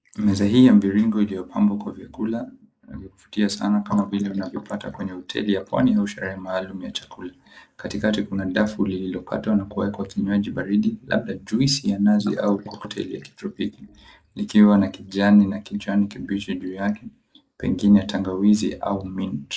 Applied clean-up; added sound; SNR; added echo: neural mask model Resemble Enhance denoiser.